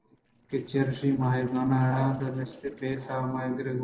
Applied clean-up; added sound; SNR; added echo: neural separator model SepFormer DNS4.